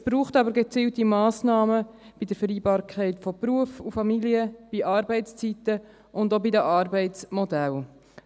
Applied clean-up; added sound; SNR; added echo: none; none; none; none.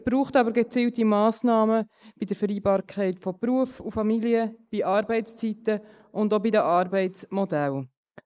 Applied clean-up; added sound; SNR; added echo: neural mask model Resemble Enhance denoiser.